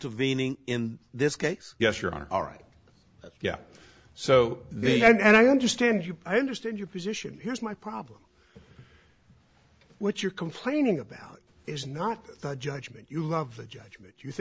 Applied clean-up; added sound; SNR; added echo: none; none; none; none.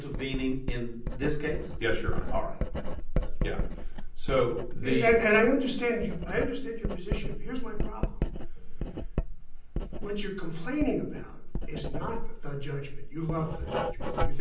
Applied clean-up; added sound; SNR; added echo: none; Writing; -2 dB; reverberation time 0.6 s.